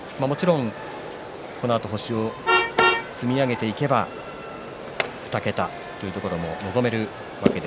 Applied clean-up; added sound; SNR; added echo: none; Vehicle horn, car horn, honking; 5 dB; none.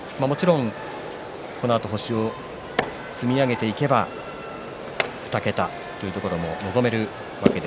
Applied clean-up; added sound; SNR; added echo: none; none; none; none.